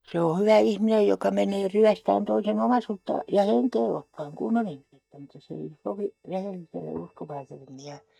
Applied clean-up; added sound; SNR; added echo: neural mask model DeepFilterNet 3.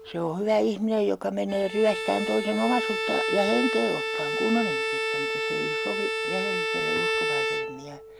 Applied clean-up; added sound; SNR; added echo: none; Bowed string instrument; 1 dB; none.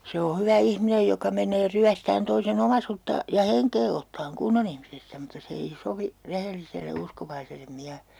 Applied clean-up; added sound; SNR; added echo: none; none; none; none.